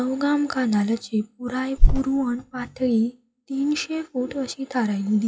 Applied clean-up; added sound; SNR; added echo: classical method WPE with log-MMSE.